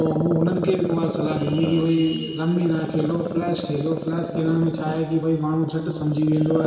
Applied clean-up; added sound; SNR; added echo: none; Growling; 8 dB; reverberation time 2.5 s.